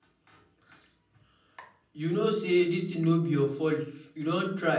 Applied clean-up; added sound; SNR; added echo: none; none; none; reverberation time 0.6 s.